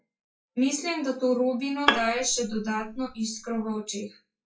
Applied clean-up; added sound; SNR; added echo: classical method WPE with log-MMSE.